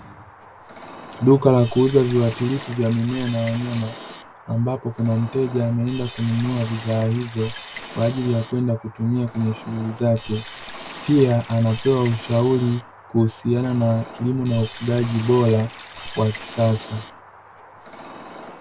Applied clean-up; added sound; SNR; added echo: none; Liquid; 16 dB; none.